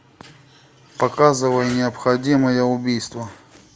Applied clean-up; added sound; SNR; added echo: none; none; none; none.